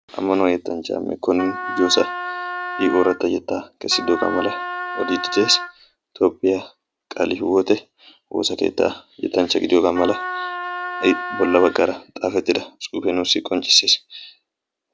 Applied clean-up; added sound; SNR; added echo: none; Wind instrument, woodwind instrument; 7 dB; none.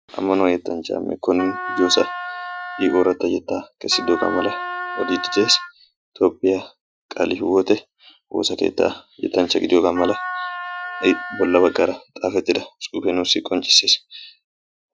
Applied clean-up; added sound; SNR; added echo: classical method Wiener filter.